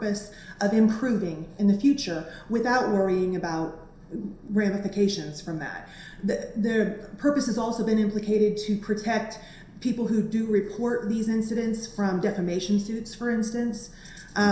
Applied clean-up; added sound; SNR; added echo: none; none; none; reverberation time 0.7 s.